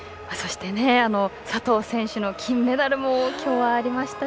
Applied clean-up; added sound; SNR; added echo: none; none; none; none.